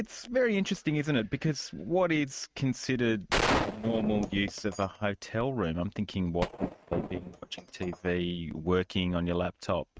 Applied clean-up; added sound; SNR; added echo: neural mask model RNNoise.